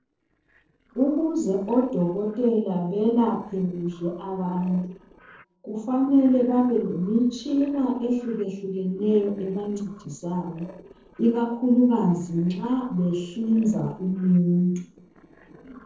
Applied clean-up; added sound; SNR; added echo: neural separator model SepFormer DNS4.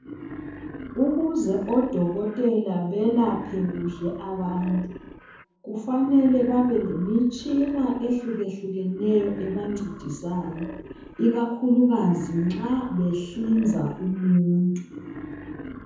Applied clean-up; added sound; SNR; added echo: none; Wild animals; 15 dB; reverberation time 0.7 s.